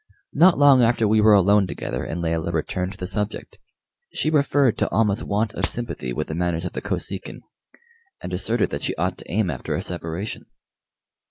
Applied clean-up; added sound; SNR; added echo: none; Rattle (instrument); 1 dB; none.